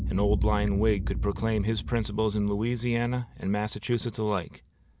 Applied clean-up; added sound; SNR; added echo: none; Boom; 5 dB; none.